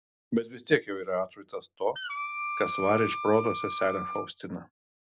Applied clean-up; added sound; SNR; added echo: none; Wind instrument, woodwind instrument; 5 dB; none.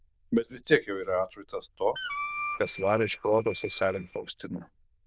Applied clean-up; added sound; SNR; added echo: neural diffusion model UNIVERSE++.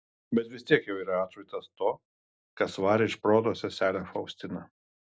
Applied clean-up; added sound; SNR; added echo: none; none; none; none.